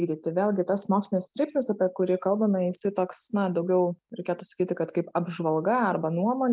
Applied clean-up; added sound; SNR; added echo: none; none; none; none.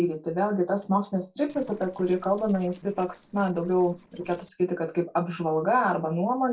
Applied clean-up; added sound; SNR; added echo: neural separator model SepFormer DNS4.